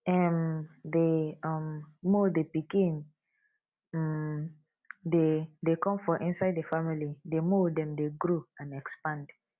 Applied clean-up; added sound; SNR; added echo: none; none; none; none.